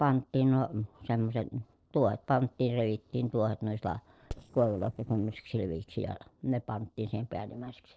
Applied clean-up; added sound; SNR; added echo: neural separator model SepFormer DNS4.